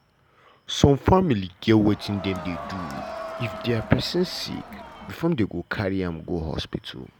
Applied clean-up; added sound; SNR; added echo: none; Crowd; 12 dB; none.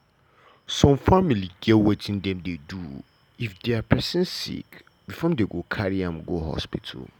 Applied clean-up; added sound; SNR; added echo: none; none; none; none.